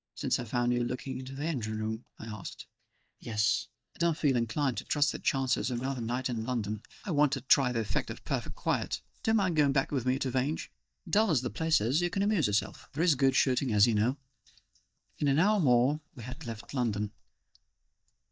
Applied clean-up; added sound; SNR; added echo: neural mask model DeepFilterNet 3.